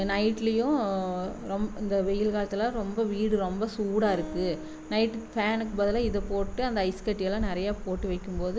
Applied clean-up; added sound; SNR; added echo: none; Acoustic guitar; 20 dB; none.